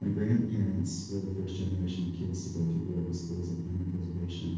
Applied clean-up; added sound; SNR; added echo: neural separator model SepFormer DNS4.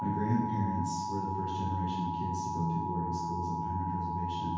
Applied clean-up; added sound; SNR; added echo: none; Alarm; 2 dB; reverberation time 1.2 s.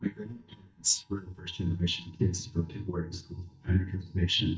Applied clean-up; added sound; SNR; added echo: neural mask model DeepFilterNet 3.